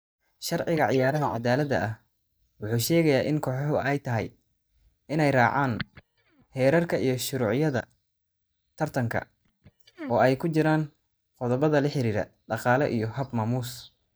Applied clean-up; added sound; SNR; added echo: neural mask model DeepFilterNet 3.